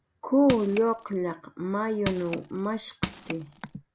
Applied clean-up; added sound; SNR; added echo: none; Crushing; 9 dB; none.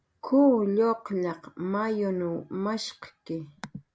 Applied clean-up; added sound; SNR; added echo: none; none; none; none.